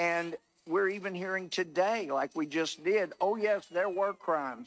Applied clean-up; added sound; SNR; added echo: neural mask model RNNoise.